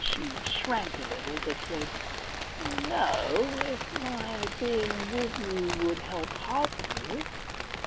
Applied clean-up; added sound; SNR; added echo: none; Rain; 3 dB; none.